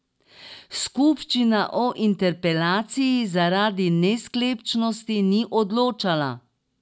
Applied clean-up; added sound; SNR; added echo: none; none; none; none.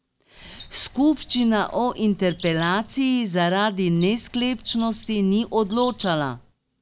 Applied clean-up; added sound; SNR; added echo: none; Bird; 16 dB; none.